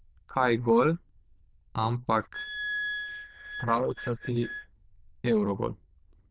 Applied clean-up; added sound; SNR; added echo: neural diffusion model UNIVERSE++.